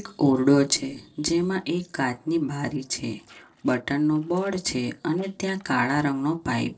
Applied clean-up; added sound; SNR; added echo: neural separator model SepFormer DNS4.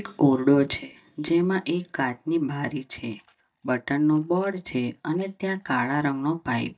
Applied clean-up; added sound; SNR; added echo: neural mask model DeepFilterNet 3.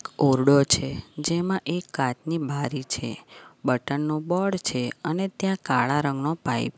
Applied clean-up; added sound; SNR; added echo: none; none; none; none.